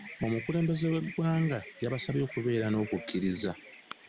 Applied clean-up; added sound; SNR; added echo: none; Bird vocalization, bird call, bird song; 16 dB; none.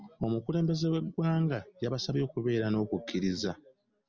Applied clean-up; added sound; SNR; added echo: none; none; none; none.